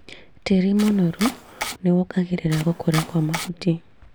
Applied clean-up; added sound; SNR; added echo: none; Domestic sounds, home sounds; 10 dB; none.